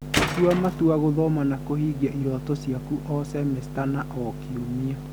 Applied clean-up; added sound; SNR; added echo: none; Tools; 3 dB; none.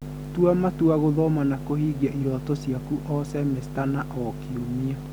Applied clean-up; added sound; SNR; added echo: none; none; none; none.